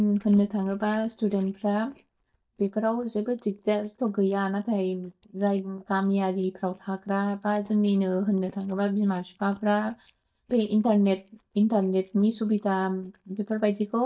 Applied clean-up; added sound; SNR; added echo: neural mask model DeepFilterNet 3.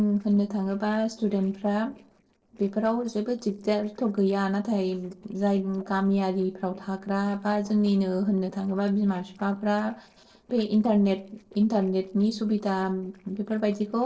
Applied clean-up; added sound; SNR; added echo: neural separator model SepFormer DNS4.